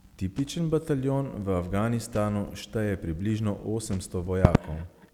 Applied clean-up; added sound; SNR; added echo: none; Crackle; 5 dB; none.